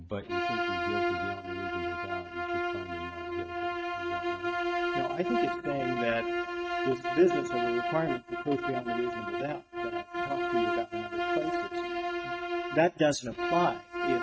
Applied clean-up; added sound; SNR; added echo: neural mask model RNNoise.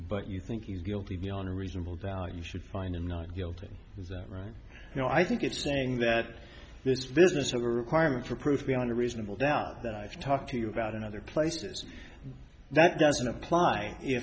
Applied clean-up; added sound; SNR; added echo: none; none; none; none.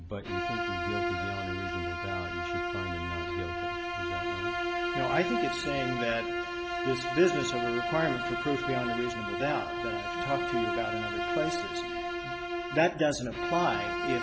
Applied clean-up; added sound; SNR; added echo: none; Bowed string instrument; -1 dB; none.